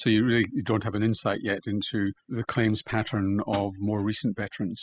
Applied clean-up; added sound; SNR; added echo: classical method spectral subtraction.